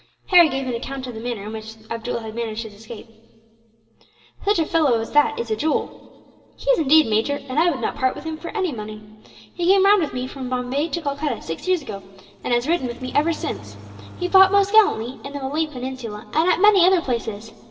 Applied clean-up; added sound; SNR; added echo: none; Engine starting; 17 dB; reverberation time 2.0 s.